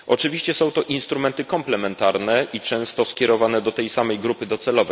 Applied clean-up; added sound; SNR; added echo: none; none; none; none.